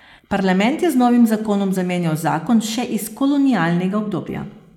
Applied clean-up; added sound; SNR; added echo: neural mask model Resemble Enhance denoiser.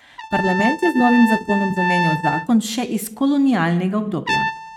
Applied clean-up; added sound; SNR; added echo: neural mask model RNNoise.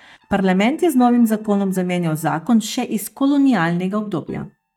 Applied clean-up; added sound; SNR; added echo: neural mask model DeepFilterNet 3.